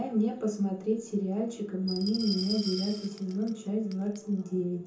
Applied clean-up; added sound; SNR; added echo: none; Glass; 11 dB; reverberation time 0.5 s.